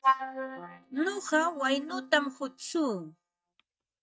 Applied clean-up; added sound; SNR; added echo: neural mask model DeepFilterNet 3.